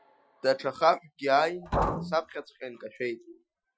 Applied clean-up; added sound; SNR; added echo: classical method Wiener filter.